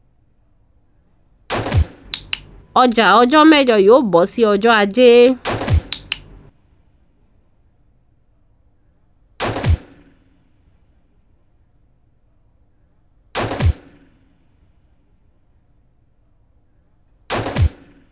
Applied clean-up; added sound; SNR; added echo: none; Thump, thud + Gunshot, gunfire; 7 dB; none.